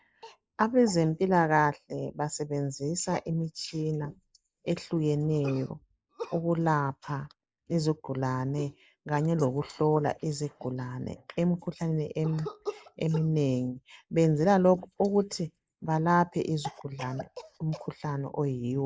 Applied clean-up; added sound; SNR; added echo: neural mask model Resemble Enhance denoiser.